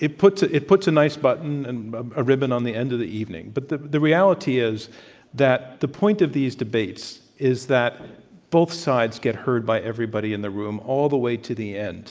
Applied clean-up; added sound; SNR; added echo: none; none; none; none.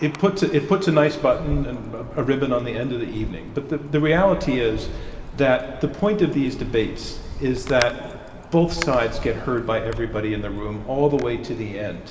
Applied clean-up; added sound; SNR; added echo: none; Wind; 12 dB; reverberation time 2.0 s.